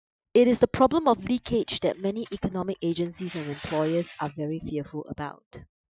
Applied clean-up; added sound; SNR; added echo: classical method Wiener filter.